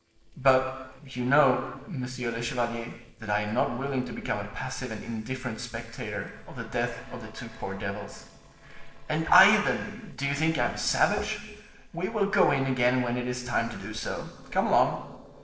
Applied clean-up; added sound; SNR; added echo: neural separator model SepFormer DNS4.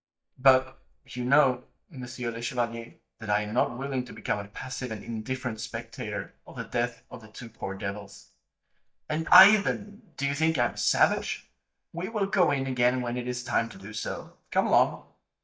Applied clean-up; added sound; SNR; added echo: neural mask model DeepFilterNet 3.